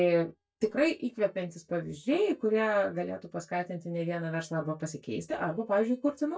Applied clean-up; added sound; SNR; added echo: neural mask model DeepFilterNet 3.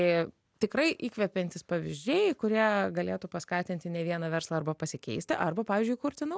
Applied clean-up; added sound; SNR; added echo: none; none; none; none.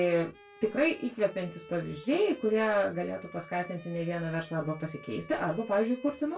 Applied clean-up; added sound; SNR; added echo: none; Bowed string instrument; 20 dB; reverberation time 0.2 s.